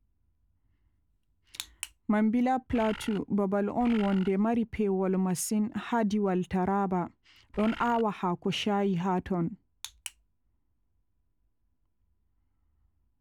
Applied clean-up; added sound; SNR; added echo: none; Bird; 12 dB; none.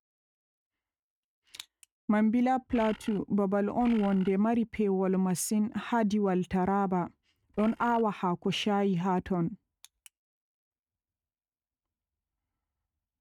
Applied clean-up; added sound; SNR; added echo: neural mask model RNNoise.